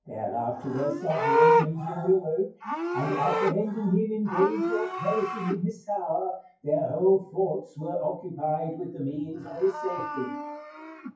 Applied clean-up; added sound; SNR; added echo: classical method WPE with log-MMSE.